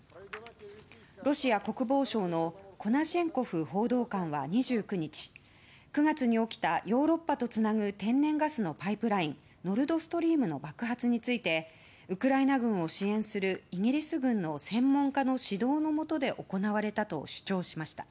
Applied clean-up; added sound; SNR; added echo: none; none; none; none.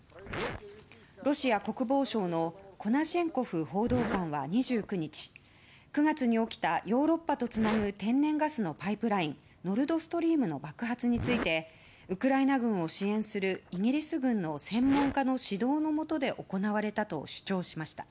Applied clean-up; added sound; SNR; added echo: none; Zipper (clothing); 15 dB; none.